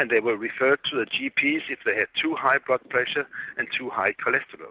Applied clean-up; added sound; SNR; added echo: none; none; none; none.